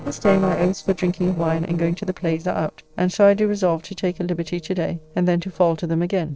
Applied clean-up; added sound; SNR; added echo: neural separator model SepFormer DNS4.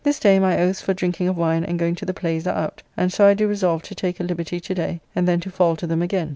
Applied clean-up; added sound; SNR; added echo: none; none; none; none.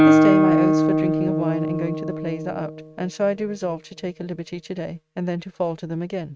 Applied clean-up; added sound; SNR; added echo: neural mask model RNNoise.